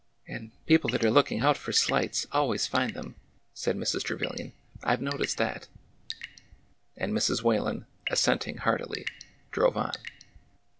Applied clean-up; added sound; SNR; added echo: none; Drip / Sink (filling or washing) / Water tap, faucet / Water; 14 dB; none.